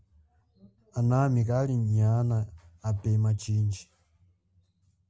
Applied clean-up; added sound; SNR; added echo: none; none; none; none.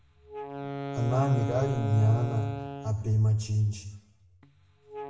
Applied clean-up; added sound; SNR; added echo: none; Wind instrument, woodwind instrument; 10 dB; reverberation time 0.7 s.